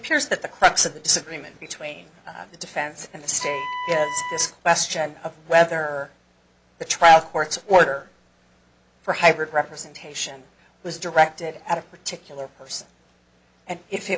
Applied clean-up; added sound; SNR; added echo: none; Wind instrument, woodwind instrument; 8 dB; none.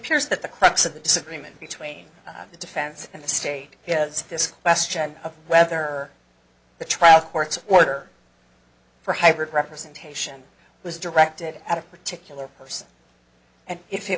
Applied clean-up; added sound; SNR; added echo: none; none; none; none.